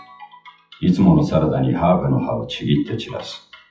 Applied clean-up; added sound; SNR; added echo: classical method WPE with log-MMSE.